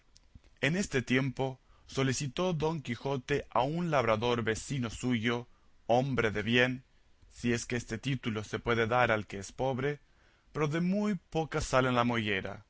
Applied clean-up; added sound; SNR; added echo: none; none; none; none.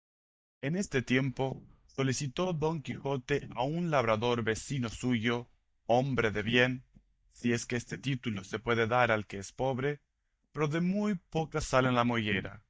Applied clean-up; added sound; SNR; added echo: neural mask model DeepFilterNet 3.